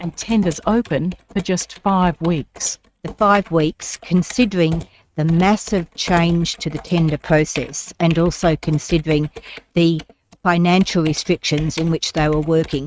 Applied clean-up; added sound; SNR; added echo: neural mask model RNNoise.